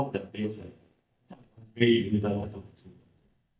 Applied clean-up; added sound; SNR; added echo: neural mask model DeepFilterNet 3.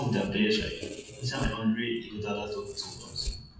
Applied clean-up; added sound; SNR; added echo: classical method WPE with log-MMSE.